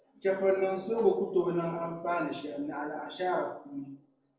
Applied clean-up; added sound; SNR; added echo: neural separator model SepFormer DNS4.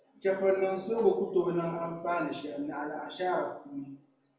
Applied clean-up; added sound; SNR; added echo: none; Bowed string instrument; 14 dB; reverberation time 0.6 s.